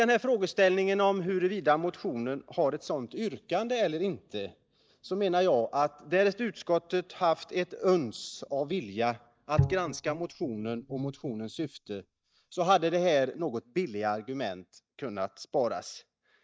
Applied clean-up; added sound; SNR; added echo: neural mask model DeepFilterNet 3.